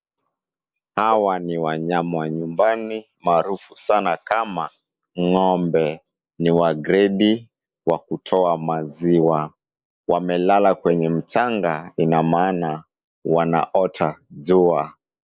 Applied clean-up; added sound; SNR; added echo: neural mask model Resemble Enhance denoiser.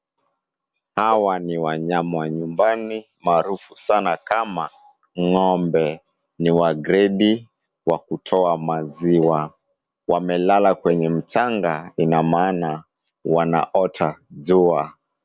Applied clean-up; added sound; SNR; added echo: none; Cowbell; 19 dB; none.